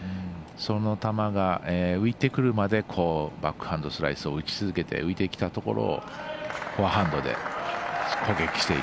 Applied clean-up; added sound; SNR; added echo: none; none; none; none.